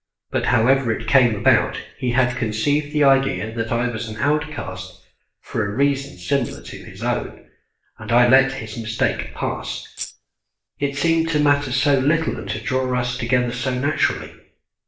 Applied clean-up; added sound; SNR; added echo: neural separator model SepFormer DNS4.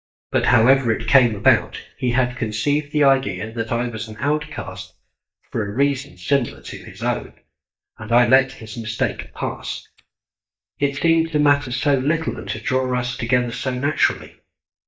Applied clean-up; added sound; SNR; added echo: neural mask model DeepFilterNet 3.